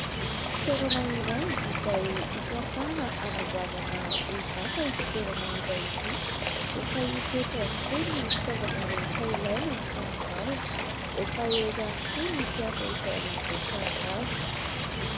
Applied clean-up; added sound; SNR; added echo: none; Water / Bird; -3 dB; none.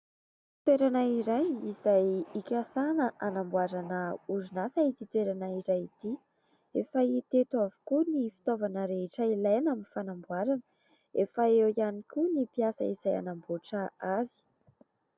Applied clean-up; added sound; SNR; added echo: none; none; none; none.